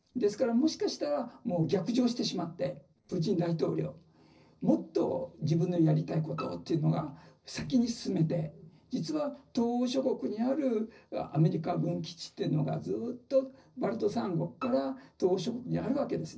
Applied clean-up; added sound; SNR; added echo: neural separator model SepFormer DNS4.